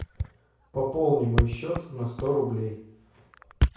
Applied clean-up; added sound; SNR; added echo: none; Thump, thud; 2 dB; reverberation time 0.6 s.